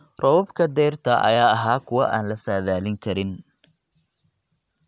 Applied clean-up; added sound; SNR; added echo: none; none; none; none.